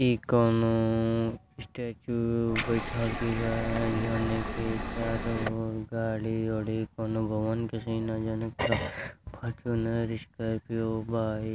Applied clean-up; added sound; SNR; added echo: none; Liquid; 4 dB; none.